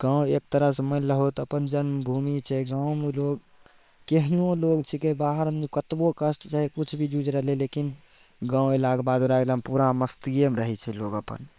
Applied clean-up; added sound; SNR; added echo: neural separator model SepFormer WHAM!.